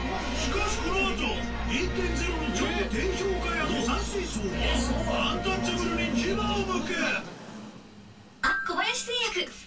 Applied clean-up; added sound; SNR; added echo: none; Train; 14 dB; reverberation time 0.1 s.